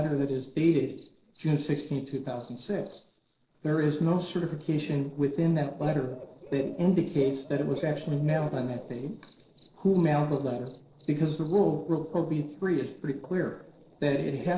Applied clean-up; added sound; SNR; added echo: neural separator model SepFormer DNS4.